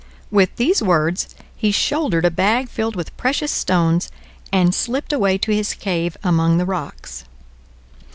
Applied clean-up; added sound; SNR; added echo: none; none; none; none.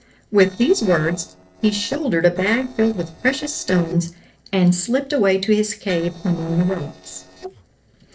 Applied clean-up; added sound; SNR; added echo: neural separator model SepFormer DNS4.